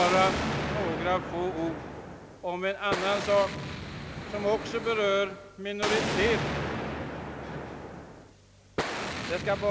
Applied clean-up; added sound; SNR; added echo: none; Explosion; 3 dB; none.